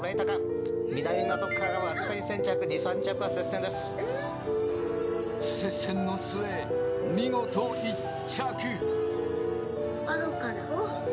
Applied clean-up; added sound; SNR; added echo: none; Piano; -2 dB; none.